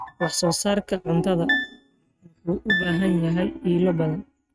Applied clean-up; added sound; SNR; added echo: neural mask model RNNoise.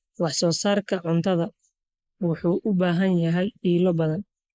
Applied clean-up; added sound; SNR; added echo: neural mask model Resemble Enhance denoiser.